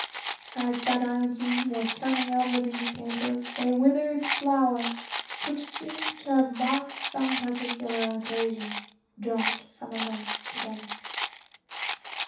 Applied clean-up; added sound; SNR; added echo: none; Rattle; 3 dB; reverberation time 0.7 s.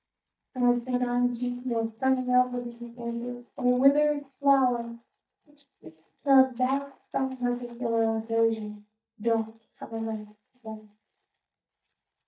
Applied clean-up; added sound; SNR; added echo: neural mask model DeepFilterNet 3.